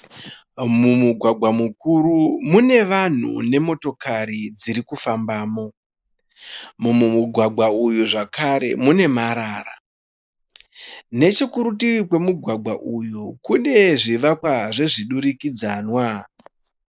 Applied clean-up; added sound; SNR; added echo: neural mask model Resemble Enhance denoiser.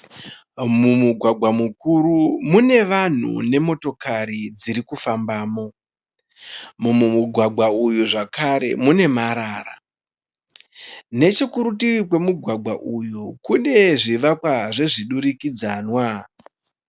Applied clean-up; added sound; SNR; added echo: none; none; none; none.